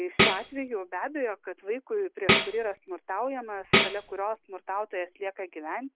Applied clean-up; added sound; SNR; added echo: none; Tambourine; -4 dB; none.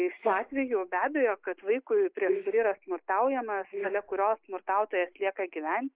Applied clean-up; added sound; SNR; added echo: neural mask model Resemble Enhance denoiser.